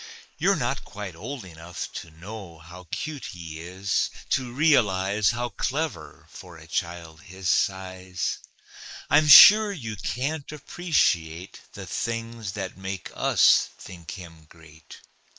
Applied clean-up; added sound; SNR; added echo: neural mask model Resemble Enhance denoiser.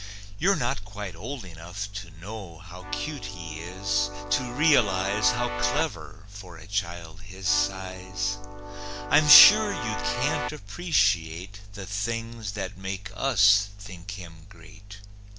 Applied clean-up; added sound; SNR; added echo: none; Keyboard (musical); 7 dB; none.